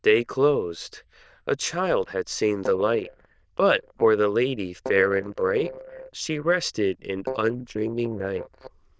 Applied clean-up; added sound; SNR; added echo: neural diffusion model UNIVERSE++.